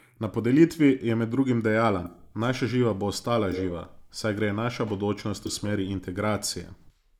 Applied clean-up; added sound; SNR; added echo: neural mask model Resemble Enhance denoiser.